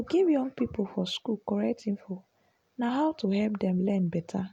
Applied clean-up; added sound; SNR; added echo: none; none; none; none.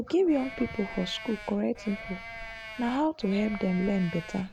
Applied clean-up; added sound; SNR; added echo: none; Livestock, farm animals, working animals; 12 dB; none.